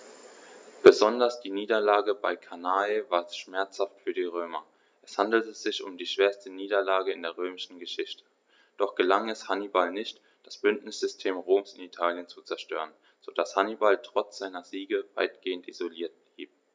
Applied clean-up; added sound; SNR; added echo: none; none; none; none.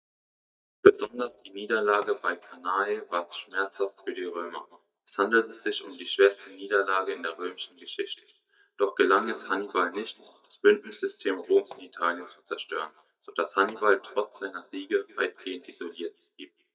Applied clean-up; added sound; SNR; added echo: neural mask model DeepFilterNet 3.